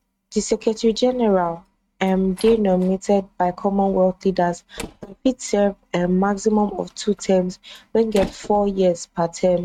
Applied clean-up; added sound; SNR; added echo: neural mask model RNNoise.